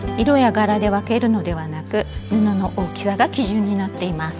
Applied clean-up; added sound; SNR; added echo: none; none; none; none.